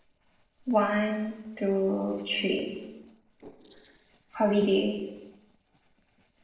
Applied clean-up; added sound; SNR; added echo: neural separator model SepFormer DNS4.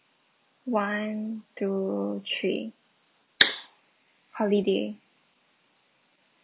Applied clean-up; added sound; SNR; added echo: none; none; none; none.